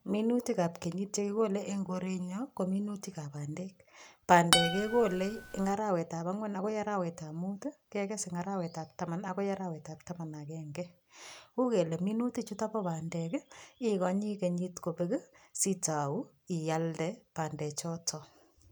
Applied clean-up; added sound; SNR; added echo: none; Acoustic guitar; -1 dB; none.